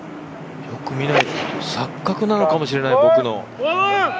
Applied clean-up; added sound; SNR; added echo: none; Marimba, xylophone; 17 dB; none.